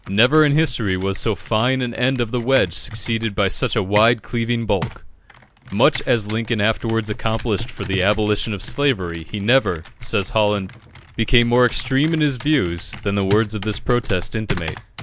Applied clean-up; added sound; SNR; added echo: none; Computer keyboard; 15 dB; none.